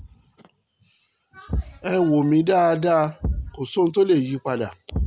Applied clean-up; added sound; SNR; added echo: none; Thump, thud; 10 dB; none.